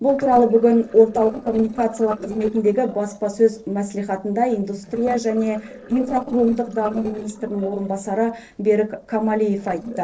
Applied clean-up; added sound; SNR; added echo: neural separator model SepFormer DNS4.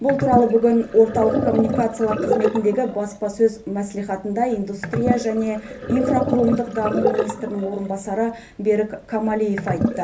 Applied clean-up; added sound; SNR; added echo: none; Sink (filling or washing); 4 dB; reverberation time 0.3 s.